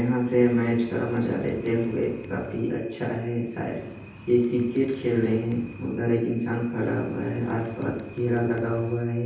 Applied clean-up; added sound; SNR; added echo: none; Bird; 18 dB; reverberation time 0.9 s.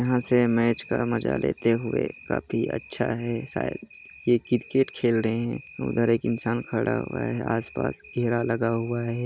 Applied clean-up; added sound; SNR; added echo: none; none; none; none.